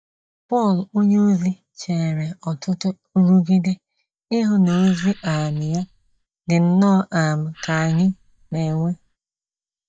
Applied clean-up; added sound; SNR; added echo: neural mask model DeepFilterNet 3.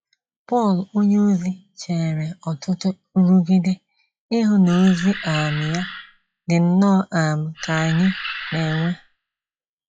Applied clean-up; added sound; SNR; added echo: classical method log-MMSE.